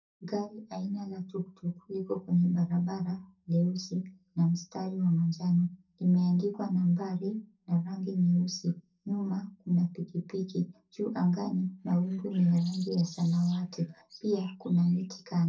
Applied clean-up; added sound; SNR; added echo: neural separator model SepFormer DNS4.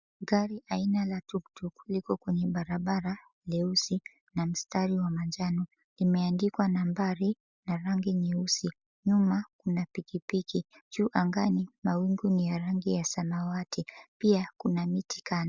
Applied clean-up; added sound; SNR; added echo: none; none; none; none.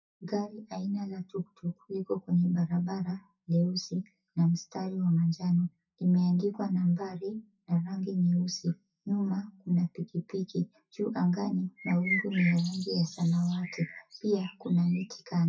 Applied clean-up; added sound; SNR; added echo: classical method WPE with log-MMSE.